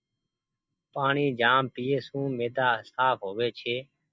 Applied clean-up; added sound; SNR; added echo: neural mask model DeepFilterNet 3.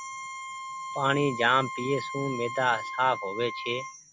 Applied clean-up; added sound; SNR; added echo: none; Wind instrument, woodwind instrument; 8 dB; none.